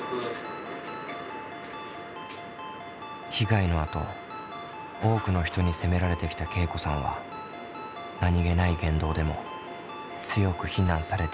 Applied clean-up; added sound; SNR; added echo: none; Ringtone; 12 dB; none.